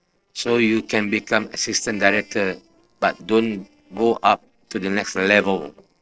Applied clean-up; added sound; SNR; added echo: neural separator model SepFormer DNS4.